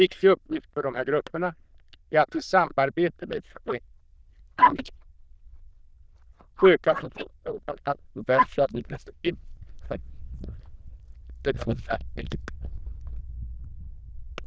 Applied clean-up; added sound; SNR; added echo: neural diffusion model UNIVERSE++.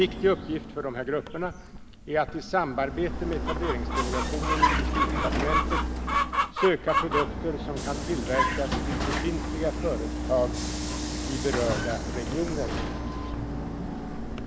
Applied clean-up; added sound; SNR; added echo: none; Vehicle + Chicken, rooster; -1 dB; none.